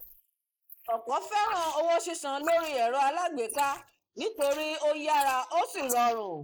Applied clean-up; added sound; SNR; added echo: neural mask model Resemble Enhance denoiser.